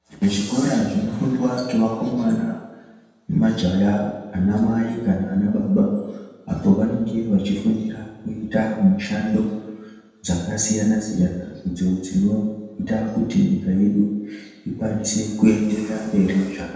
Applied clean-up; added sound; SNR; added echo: none; none; none; reverberation time 1.1 s.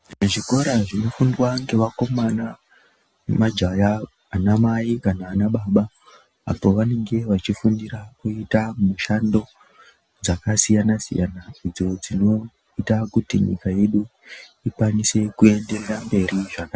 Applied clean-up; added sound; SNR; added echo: none; none; none; none.